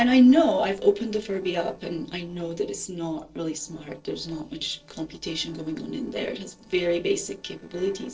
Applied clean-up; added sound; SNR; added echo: neural separator model SepFormer DNS4.